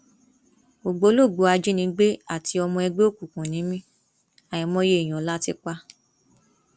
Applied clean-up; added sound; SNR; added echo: none; none; none; none.